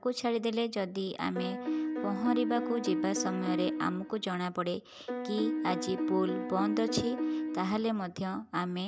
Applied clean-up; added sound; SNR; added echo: none; Piano; 1 dB; none.